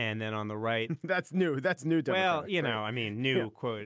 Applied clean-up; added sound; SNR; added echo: none; none; none; none.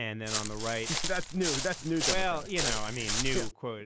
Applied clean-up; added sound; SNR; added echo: none; Walk, footsteps; -1 dB; none.